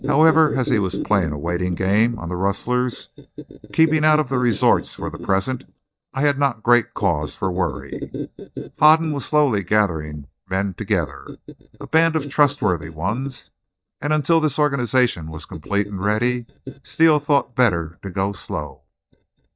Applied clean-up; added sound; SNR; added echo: neural mask model DeepFilterNet 3.